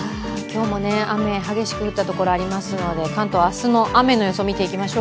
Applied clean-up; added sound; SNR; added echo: none; none; none; none.